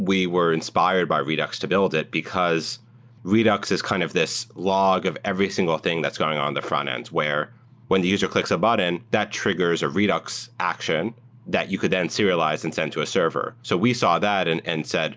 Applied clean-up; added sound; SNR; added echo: none; none; none; none.